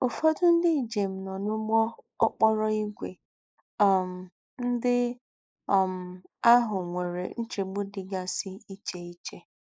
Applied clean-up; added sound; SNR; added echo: neural mask model Resemble Enhance denoiser.